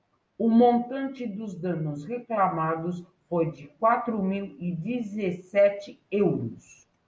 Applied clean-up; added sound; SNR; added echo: none; none; none; none.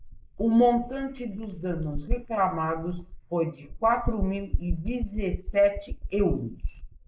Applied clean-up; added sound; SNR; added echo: neural mask model Resemble Enhance denoiser.